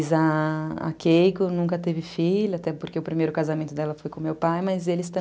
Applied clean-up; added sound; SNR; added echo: none; none; none; none.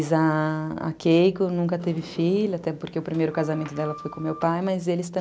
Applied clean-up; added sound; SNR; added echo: none; Sliding door; 19 dB; none.